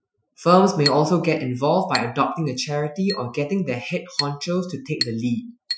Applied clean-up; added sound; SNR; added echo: classical method Wiener filter.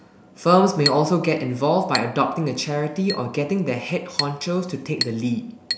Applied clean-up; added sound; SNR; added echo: none; Chink, clink; 11 dB; none.